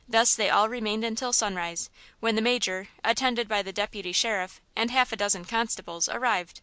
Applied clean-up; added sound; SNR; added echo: none; none; none; none.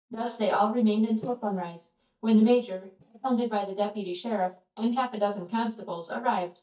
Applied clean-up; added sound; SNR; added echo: neural mask model DeepFilterNet 3.